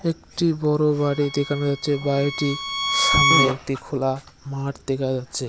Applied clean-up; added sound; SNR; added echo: none; Fart + Bowed string instrument; 1 dB; none.